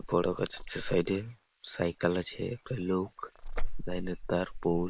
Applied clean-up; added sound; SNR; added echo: neural mask model Resemble Enhance denoiser.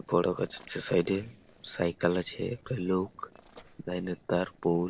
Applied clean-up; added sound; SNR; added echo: neural separator model SepFormer DNS4.